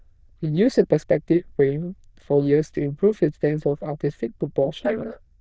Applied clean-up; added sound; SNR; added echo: neural diffusion model UNIVERSE++.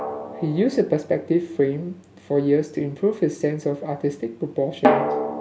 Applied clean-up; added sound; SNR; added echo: none; Drum; 5 dB; none.